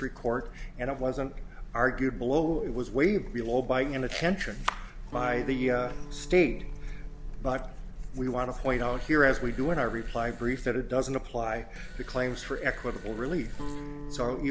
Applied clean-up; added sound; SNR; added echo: none; Guitar + Fart; 18 dB; none.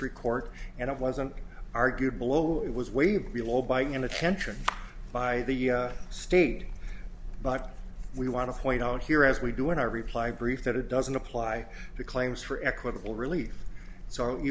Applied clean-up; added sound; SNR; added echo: none; none; none; none.